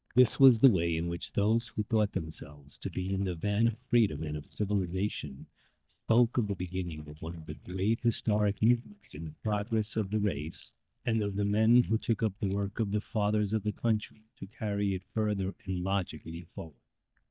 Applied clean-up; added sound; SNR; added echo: neural mask model DeepFilterNet 3.